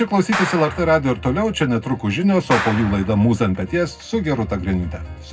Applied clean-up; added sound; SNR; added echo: none; Clapping; 10 dB; reverberation time 0.3 s.